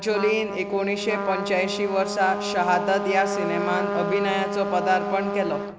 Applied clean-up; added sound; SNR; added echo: none; Trumpet; 4 dB; none.